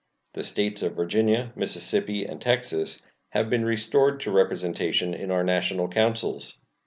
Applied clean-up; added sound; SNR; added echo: none; none; none; none.